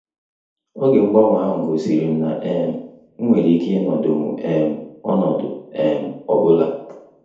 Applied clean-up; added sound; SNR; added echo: none; none; none; reverberation time 0.8 s.